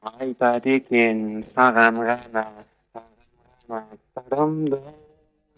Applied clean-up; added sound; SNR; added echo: neural mask model DeepFilterNet 3.